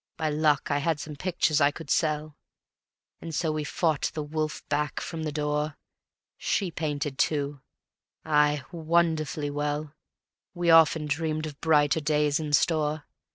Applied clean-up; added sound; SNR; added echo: none; none; none; none.